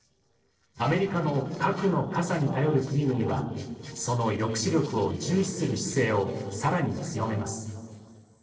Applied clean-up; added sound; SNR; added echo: neural separator model SepFormer DNS4.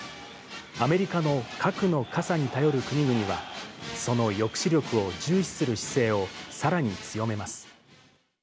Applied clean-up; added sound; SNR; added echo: none; none; none; none.